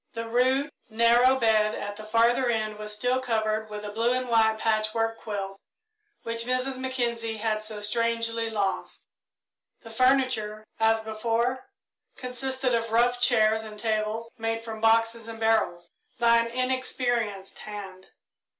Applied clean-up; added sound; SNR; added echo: none; none; none; none.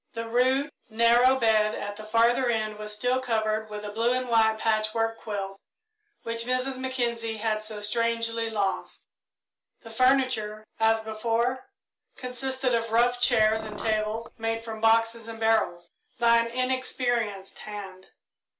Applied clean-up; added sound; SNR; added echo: none; Car; 14 dB; none.